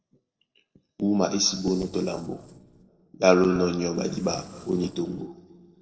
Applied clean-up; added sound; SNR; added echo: neural separator model SepFormer DNS4.